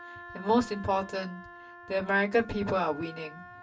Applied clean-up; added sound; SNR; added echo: none; Wind instrument, woodwind instrument; 16 dB; reverberation time 0.2 s.